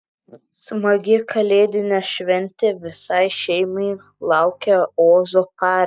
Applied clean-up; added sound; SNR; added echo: neural mask model DeepFilterNet 3.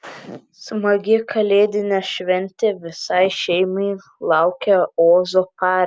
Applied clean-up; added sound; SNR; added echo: none; none; none; none.